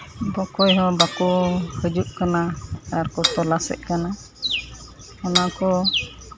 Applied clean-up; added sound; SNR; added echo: none; Cutlery, silverware / Dishes, pots, and pans; 4 dB; none.